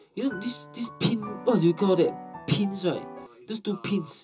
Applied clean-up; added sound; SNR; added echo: none; Piano; 14 dB; reverberation time 0.2 s.